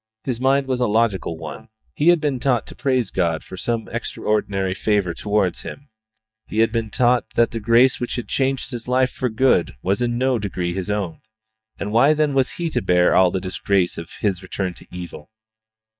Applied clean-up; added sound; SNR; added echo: neural mask model DeepFilterNet 3.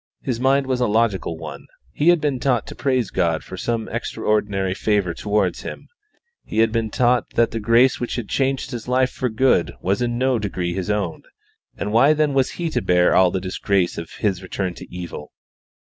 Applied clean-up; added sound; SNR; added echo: none; none; none; none.